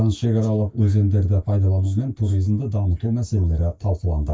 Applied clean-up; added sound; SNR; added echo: neural mask model DeepFilterNet 3.